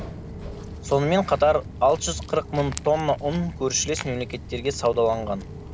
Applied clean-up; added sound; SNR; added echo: none; Walk, footsteps; 12 dB; none.